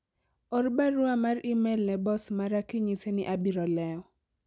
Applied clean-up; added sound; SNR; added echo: none; none; none; none.